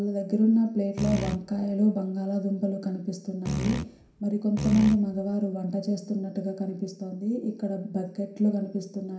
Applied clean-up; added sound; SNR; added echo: none; Fart; 4 dB; reverberation time 0.5 s.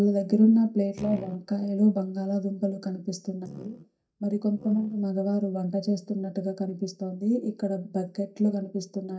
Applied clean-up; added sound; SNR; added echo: neural mask model DeepFilterNet 3.